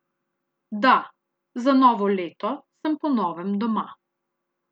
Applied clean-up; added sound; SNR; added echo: none; none; none; none.